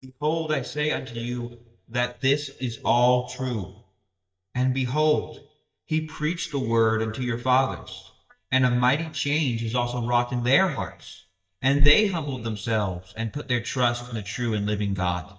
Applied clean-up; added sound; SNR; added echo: neural mask model DeepFilterNet 3.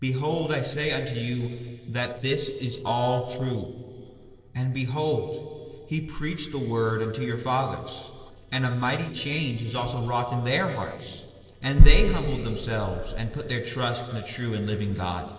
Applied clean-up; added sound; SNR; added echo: neural separator model SepFormer DNS4.